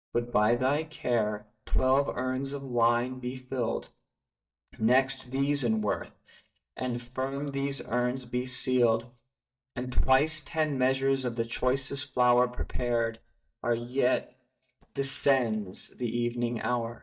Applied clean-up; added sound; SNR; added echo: neural mask model DeepFilterNet 3.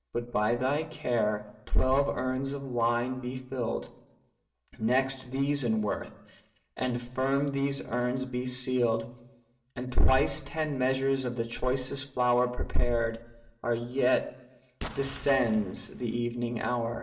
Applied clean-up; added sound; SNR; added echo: none; Explosion; 15 dB; reverberation time 0.6 s.